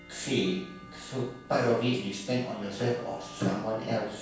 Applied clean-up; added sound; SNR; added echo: none; Tick-tock / Bell; 18 dB; reverberation time 0.7 s.